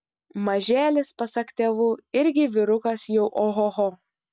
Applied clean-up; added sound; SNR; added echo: none; none; none; none.